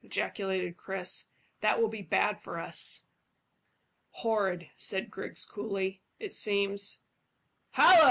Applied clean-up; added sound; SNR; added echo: none; none; none; none.